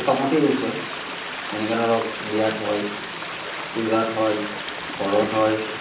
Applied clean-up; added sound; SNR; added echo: none; Stream; 8 dB; reverberation time 0.6 s.